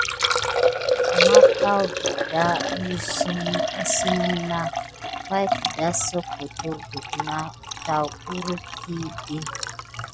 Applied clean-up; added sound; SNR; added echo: none; Liquid; -4 dB; none.